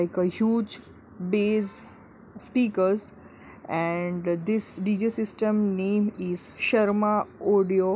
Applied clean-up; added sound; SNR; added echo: none; none; none; none.